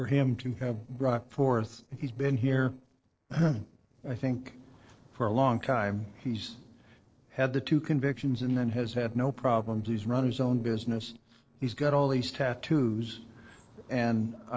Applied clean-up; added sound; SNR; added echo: neural separator model SepFormer DNS4.